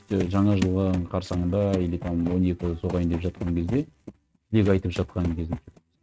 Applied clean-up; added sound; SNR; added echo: neural mask model RNNoise.